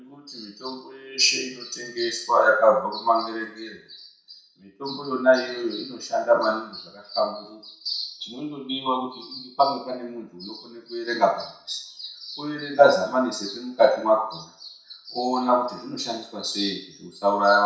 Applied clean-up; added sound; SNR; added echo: none; none; none; reverberation time 0.6 s.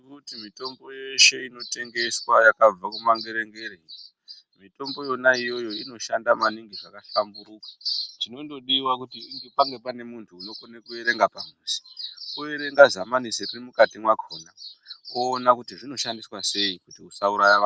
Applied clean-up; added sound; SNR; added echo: none; none; none; none.